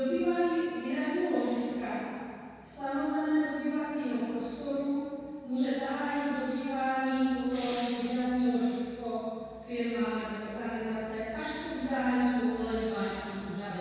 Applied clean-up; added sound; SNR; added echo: none; Respiratory sounds; 14 dB; reverberation time 1.9 s.